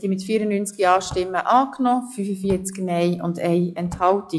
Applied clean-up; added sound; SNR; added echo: classical method log-MMSE.